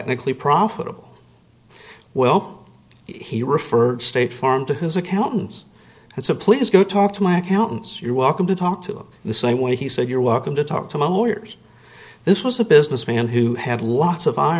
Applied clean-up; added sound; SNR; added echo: none; none; none; none.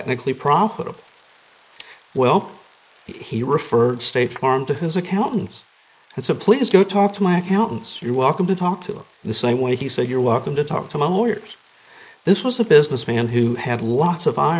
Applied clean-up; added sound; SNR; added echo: neural mask model Resemble Enhance denoiser.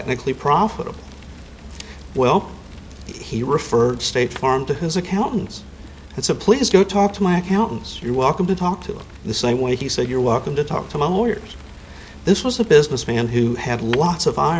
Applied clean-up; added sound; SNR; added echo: none; Musical instrument + Fire; 18 dB; none.